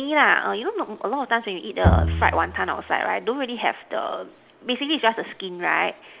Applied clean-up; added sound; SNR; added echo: none; Bowed string instrument; 0 dB; none.